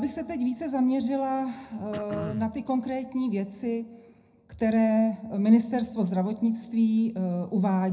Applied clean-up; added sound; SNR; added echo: none; Cough; 14 dB; reverberation time 0.4 s.